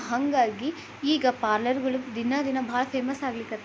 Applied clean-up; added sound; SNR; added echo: none; none; none; none.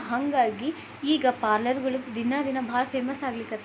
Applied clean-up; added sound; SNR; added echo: none; none; none; reverberation time 2.1 s.